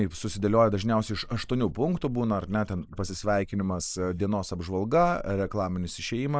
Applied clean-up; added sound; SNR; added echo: neural mask model Resemble Enhance denoiser.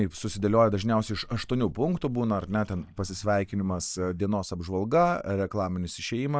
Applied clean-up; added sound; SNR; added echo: neural mask model DeepFilterNet 3.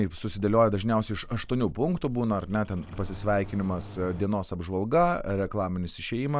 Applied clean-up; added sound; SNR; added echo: none; Engine starting; 17 dB; none.